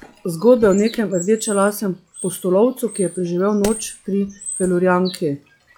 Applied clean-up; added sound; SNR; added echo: classical method log-MMSE.